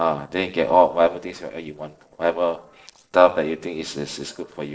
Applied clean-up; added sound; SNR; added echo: neural separator model SepFormer DNS4.